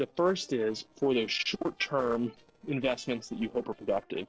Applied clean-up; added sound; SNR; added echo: neural separator model SepFormer DNS4.